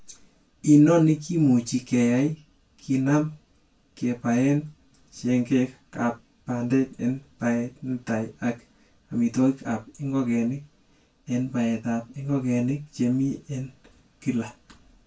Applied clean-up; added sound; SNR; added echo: none; none; none; reverberation time 0.2 s.